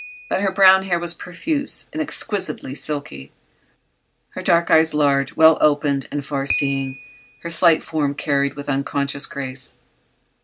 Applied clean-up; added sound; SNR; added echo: none; Piano; 17 dB; none.